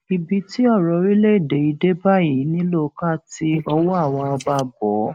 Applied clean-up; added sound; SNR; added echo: neural mask model Resemble Enhance denoiser.